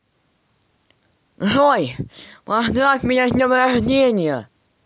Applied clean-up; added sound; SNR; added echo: none; none; none; none.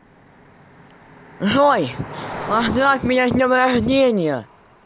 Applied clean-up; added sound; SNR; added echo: none; Cricket; 16 dB; none.